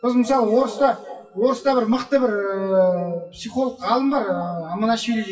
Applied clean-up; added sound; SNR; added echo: classical method WPE with log-MMSE.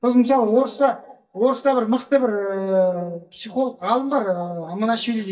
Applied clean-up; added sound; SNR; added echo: neural mask model DeepFilterNet 3.